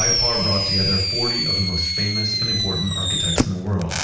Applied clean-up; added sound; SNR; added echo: none; Fireworks; -2 dB; reverberation time 0.5 s.